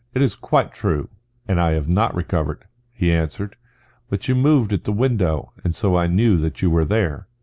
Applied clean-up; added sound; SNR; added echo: none; none; none; none.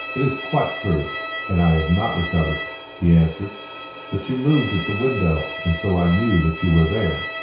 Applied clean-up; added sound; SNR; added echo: none; Bowed string instrument; 10 dB; reverberation time 0.6 s.